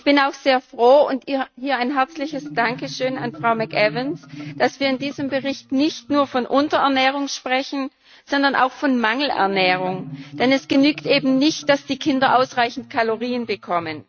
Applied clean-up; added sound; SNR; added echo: neural mask model RNNoise.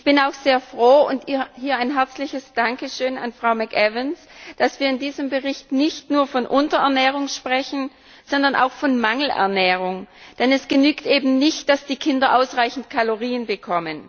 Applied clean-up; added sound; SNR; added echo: none; none; none; none.